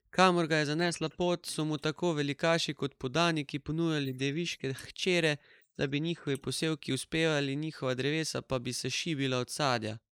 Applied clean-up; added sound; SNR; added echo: neural mask model Resemble Enhance denoiser.